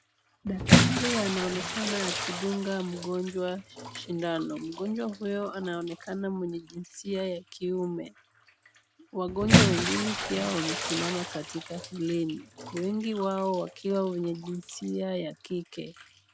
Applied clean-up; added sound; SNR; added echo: none; Bathtub (filling or washing) / Splash, splatter; -1 dB; none.